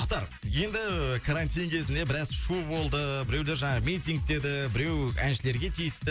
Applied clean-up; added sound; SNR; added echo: none; none; none; none.